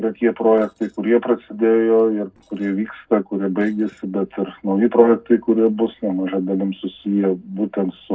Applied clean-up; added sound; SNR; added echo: neural separator model SepFormer DNS4.